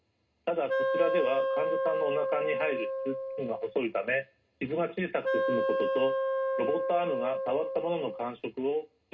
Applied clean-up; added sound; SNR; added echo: none; Wind instrument, woodwind instrument; -2 dB; reverberation time 0.2 s.